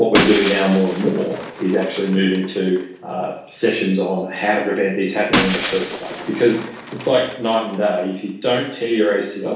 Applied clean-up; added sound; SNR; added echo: none; Shatter; 8 dB; reverberation time 0.6 s.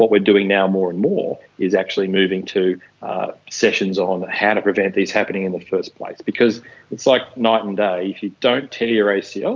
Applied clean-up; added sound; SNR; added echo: none; none; none; none.